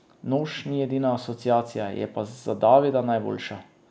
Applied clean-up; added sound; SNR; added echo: none; none; none; none.